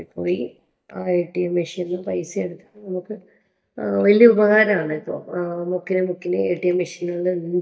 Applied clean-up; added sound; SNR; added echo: neural mask model DeepFilterNet 3.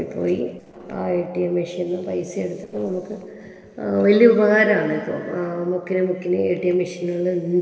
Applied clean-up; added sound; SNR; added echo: neural separator model SepFormer DNS4.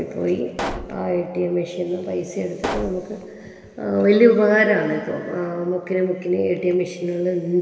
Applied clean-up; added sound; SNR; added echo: none; Explosion; 11 dB; reverberation time 2.4 s.